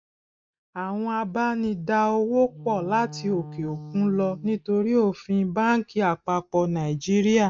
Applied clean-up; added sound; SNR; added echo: neural mask model DeepFilterNet 3.